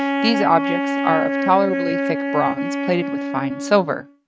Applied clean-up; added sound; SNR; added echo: neural mask model RNNoise.